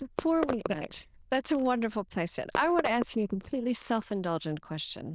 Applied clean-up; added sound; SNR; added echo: neural diffusion model UNIVERSE++.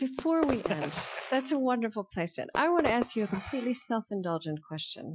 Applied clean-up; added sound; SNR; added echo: classical method Wiener filter.